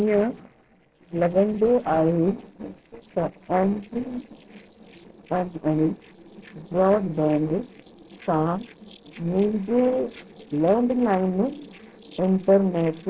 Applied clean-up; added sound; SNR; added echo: neural separator model SepFormer DNS4.